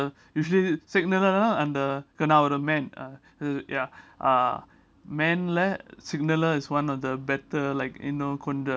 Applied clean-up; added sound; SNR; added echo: none; none; none; none.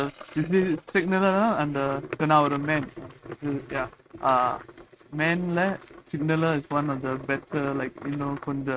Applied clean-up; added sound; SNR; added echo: neural mask model RNNoise.